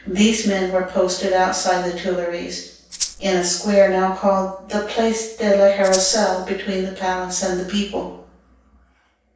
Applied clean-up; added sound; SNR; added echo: none; Rattle (instrument); 8 dB; reverberation time 0.7 s.